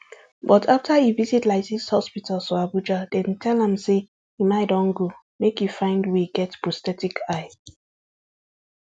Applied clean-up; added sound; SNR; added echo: none; none; none; none.